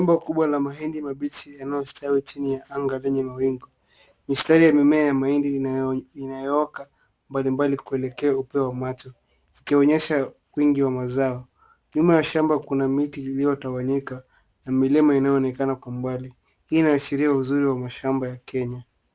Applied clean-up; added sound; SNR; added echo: none; none; none; none.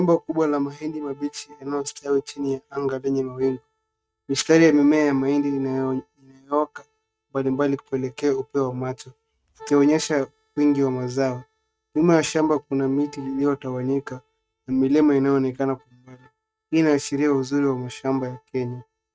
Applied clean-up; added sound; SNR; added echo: neural mask model RNNoise.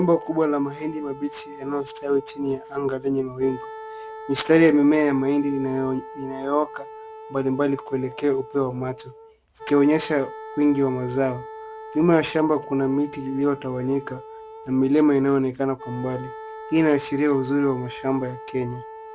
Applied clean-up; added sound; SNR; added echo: none; Wind instrument, woodwind instrument; 15 dB; none.